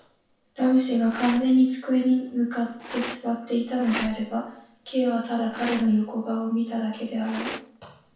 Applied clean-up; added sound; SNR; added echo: none; Rattle; 15 dB; reverberation time 0.6 s.